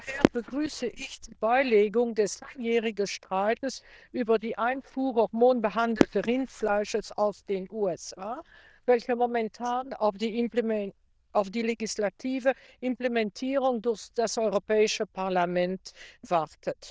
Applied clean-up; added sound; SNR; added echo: neural diffusion model UNIVERSE++.